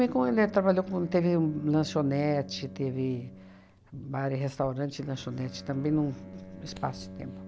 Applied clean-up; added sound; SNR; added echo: none; Bowed string instrument; 16 dB; none.